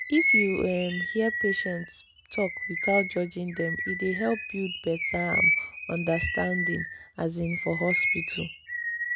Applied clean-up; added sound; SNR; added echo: none; Bird vocalization, bird call, bird song; 0 dB; none.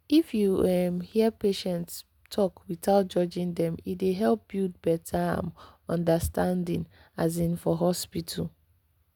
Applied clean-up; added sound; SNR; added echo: none; none; none; none.